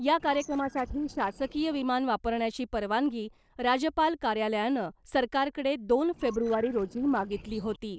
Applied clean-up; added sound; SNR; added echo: neural separator model SepFormer DNS4.